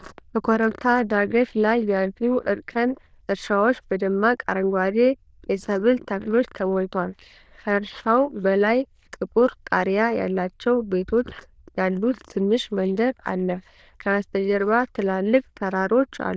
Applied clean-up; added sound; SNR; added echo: neural diffusion model UNIVERSE++.